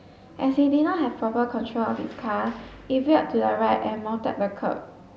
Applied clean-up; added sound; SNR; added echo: none; none; none; none.